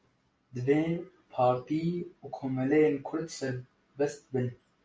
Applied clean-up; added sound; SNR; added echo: none; none; none; none.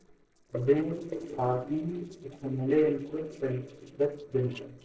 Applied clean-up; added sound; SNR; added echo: neural separator model SepFormer DNS4.